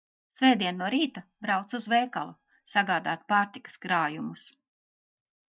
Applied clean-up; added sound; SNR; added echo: neural mask model DeepFilterNet 3.